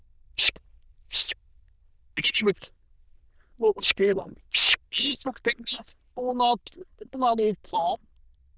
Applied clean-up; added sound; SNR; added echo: neural diffusion model UNIVERSE++.